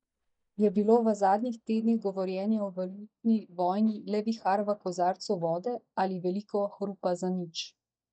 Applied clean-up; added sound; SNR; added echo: neural mask model DeepFilterNet 3.